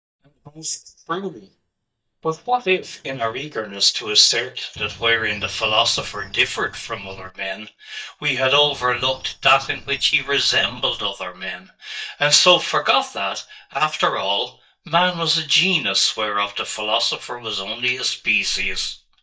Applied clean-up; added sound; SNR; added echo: neural mask model DeepFilterNet 3.